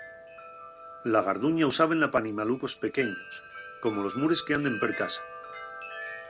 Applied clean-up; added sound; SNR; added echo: none; Wind chime; 12 dB; none.